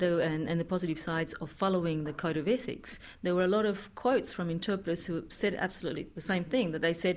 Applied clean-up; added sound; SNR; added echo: none; none; none; none.